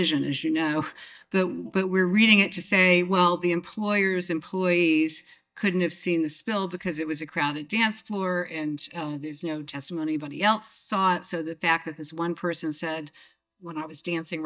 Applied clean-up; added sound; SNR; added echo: neural mask model DeepFilterNet 3.